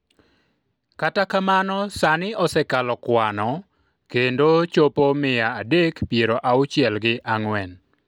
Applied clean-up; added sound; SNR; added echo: none; none; none; none.